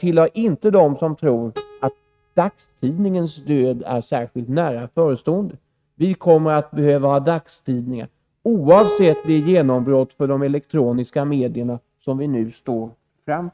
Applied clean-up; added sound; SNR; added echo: neural mask model RNNoise.